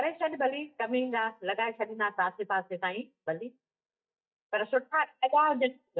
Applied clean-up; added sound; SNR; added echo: neural mask model DeepFilterNet 3.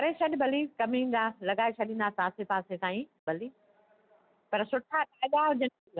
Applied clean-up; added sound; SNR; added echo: none; none; none; none.